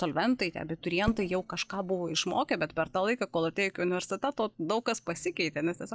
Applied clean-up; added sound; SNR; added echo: neural separator model SepFormer DNS4.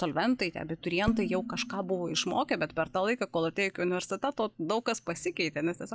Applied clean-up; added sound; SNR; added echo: none; Dishes, pots, and pans; 10 dB; none.